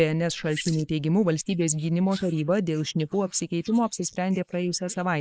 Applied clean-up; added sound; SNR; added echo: neural mask model Resemble Enhance denoiser.